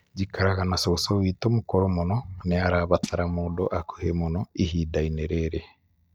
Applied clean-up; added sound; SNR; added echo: neural mask model DeepFilterNet 3.